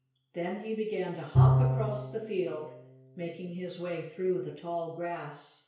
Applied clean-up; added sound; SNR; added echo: none; Bowed string instrument; -3 dB; reverberation time 0.5 s.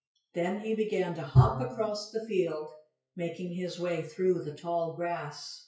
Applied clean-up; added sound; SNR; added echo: classical method WPE with log-MMSE.